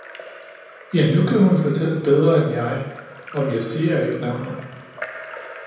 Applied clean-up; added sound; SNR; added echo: none; Drip / Trickle, dribble / Splash, splatter; 18 dB; reverberation time 0.9 s.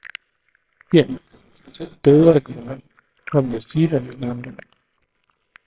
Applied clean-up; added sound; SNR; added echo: neural separator model SepFormer WHAMR!.